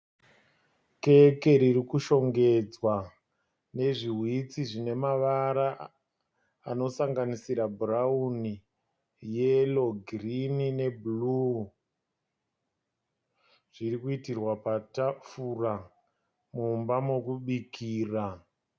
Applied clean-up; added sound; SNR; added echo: none; none; none; none.